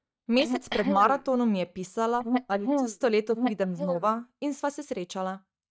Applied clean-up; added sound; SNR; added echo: neural mask model DeepFilterNet 3.